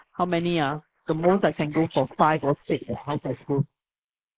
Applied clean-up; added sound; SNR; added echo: neural mask model Resemble Enhance denoiser.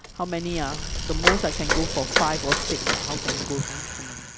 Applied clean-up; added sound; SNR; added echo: none; Bicycle; -3 dB; none.